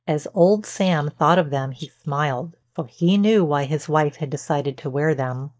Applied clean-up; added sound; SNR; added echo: neural mask model DeepFilterNet 3.